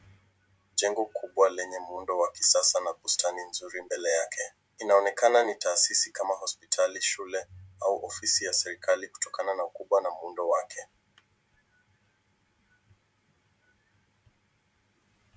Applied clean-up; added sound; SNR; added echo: none; none; none; none.